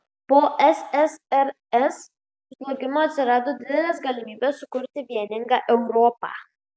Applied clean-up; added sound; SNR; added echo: none; none; none; none.